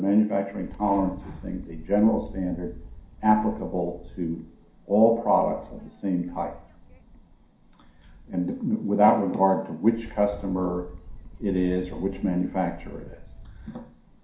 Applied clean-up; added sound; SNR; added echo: none; Wind; 17 dB; reverberation time 0.5 s.